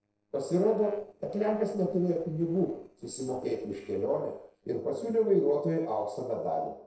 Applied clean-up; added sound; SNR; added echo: neural separator model SepFormer DNS4.